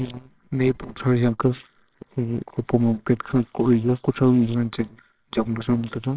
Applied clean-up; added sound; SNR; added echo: neural separator model SepFormer WHAMR!.